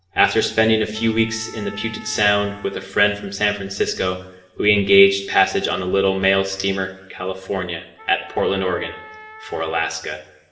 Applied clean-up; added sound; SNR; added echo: none; Wind instrument, woodwind instrument; 19 dB; reverberation time 0.8 s.